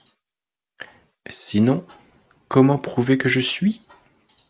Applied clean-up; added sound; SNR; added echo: none; none; none; none.